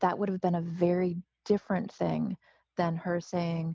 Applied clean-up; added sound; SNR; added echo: none; none; none; none.